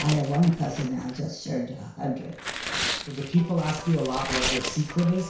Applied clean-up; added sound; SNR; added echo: none; Tearing; 7 dB; reverberation time 0.6 s.